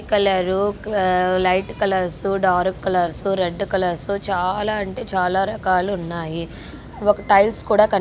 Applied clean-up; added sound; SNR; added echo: none; none; none; none.